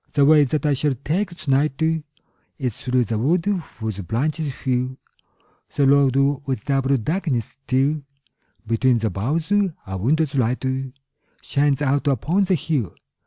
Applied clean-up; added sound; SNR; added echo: none; none; none; none.